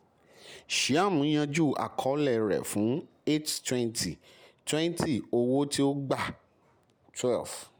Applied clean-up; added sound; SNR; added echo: none; none; none; none.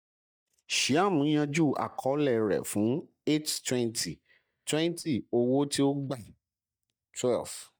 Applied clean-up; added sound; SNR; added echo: neural mask model DeepFilterNet 3.